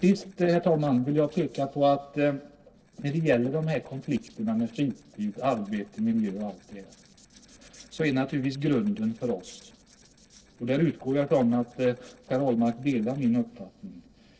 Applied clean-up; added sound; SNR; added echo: neural separator model SepFormer DNS4.